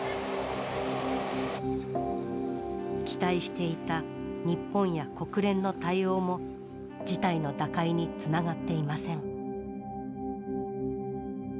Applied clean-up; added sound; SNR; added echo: none; Wind instrument, woodwind instrument; 16 dB; none.